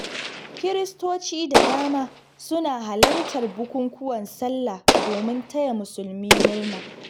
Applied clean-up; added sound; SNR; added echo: none; Explosion; -2 dB; none.